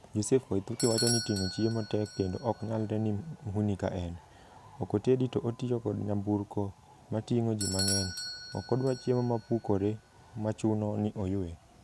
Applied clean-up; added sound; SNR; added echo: none; Bell / Doorbell; 10 dB; none.